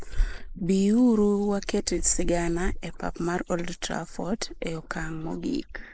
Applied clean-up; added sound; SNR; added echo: neural mask model Resemble Enhance denoiser.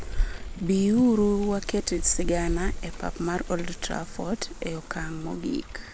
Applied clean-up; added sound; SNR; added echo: none; Rain; 5 dB; none.